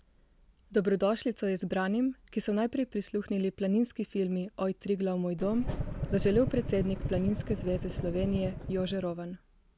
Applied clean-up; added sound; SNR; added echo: none; Engine starting / Car; 4 dB; none.